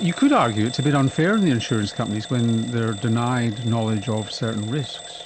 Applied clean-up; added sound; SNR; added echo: none; Alarm / Bell; 15 dB; none.